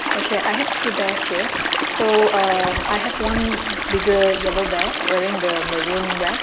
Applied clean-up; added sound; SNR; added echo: none; Stream; 1 dB; none.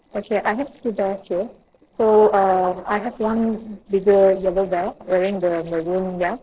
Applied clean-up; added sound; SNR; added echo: neural separator model SepFormer DNS4.